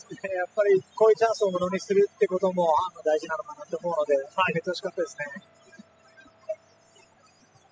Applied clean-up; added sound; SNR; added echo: classical method spectral subtraction.